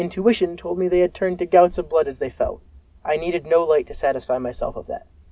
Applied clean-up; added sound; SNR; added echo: none; none; none; none.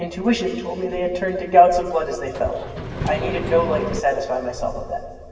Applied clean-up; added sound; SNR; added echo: none; Engine; 7 dB; reverberation time 2.6 s.